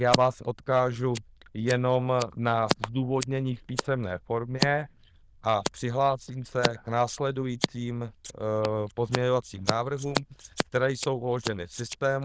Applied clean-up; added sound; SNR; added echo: neural diffusion model UNIVERSE++.